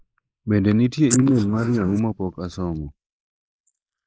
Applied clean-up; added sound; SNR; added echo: neural mask model Resemble Enhance denoiser.